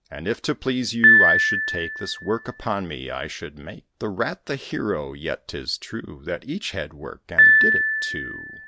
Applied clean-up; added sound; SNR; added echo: none; Piano; -5 dB; none.